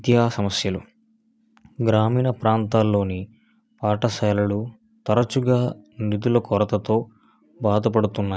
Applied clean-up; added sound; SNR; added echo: none; none; none; none.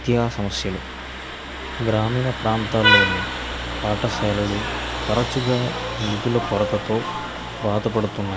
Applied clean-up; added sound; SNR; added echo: none; Vehicle horn, car horn, honking; 2 dB; none.